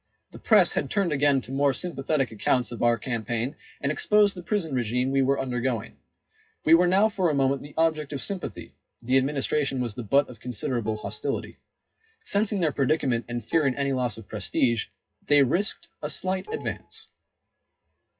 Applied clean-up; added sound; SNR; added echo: classical method WPE with log-MMSE.